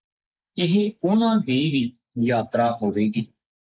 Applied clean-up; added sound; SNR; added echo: neural mask model Resemble Enhance denoiser.